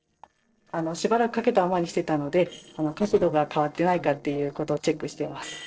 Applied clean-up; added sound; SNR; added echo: neural separator model SepFormer DNS4.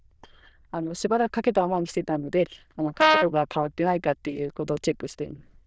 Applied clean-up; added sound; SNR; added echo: neural diffusion model UNIVERSE++.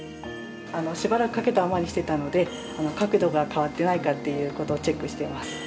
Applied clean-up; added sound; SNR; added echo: none; none; none; none.